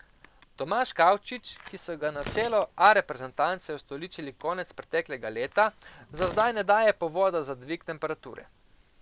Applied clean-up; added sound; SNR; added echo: none; Tearing; 18 dB; none.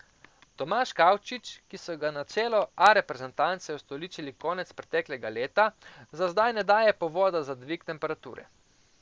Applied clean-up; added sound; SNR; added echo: none; none; none; none.